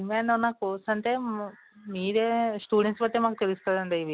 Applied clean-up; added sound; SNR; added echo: none; none; none; none.